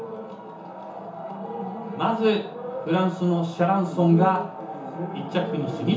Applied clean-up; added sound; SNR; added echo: none; none; none; reverberation time 0.7 s.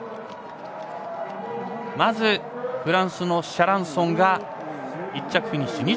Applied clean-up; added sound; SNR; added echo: none; none; none; none.